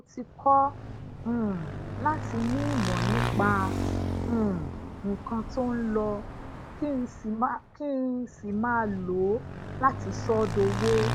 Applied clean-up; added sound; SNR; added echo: none; Motorcycle / Engine; 4 dB; none.